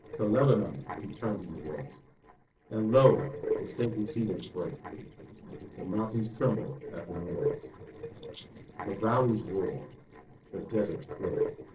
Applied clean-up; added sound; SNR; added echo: neural separator model SepFormer DNS4.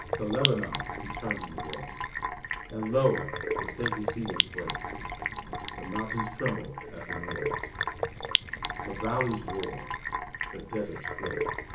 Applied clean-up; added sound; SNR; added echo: none; Sink (filling or washing); -1 dB; reverberation time 0.7 s.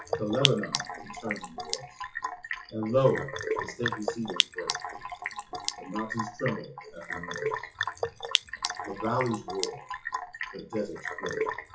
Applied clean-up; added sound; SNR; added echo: classical method WPE with log-MMSE.